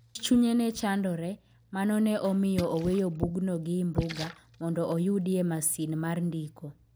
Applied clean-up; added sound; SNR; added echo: none; Splash, splatter; 20 dB; none.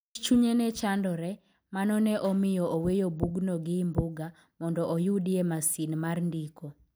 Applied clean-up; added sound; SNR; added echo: none; none; none; none.